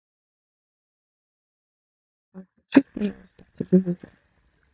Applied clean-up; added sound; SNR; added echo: neural mask model DeepFilterNet 3.